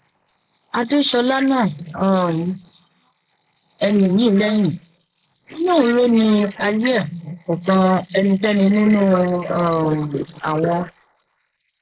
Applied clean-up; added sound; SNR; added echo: neural mask model Resemble Enhance denoiser.